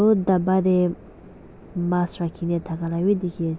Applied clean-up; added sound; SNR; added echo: none; none; none; none.